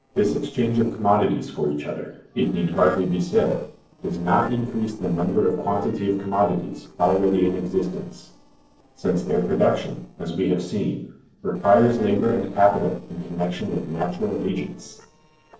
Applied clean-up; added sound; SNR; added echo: neural separator model SepFormer DNS4.